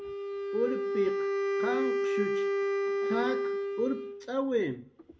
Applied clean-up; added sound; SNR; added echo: none; Wind instrument, woodwind instrument; -3 dB; reverberation time 0.4 s.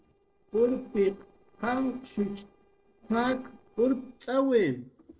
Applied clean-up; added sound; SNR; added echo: neural separator model SepFormer DNS4.